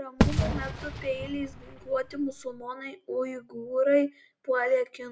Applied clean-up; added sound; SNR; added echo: none; Fireworks; 0 dB; none.